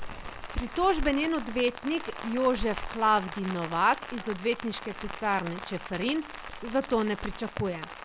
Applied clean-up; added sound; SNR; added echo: none; Rain; 11 dB; none.